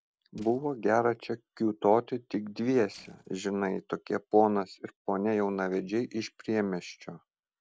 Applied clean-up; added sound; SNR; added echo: neural separator model SepFormer DNS4.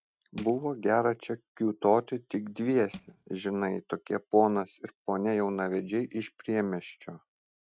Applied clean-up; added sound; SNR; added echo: neural mask model RNNoise.